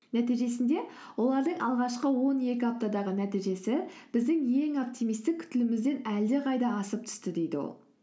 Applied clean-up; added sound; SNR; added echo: none; none; none; none.